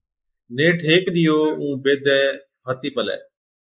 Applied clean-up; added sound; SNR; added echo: neural mask model Resemble Enhance denoiser.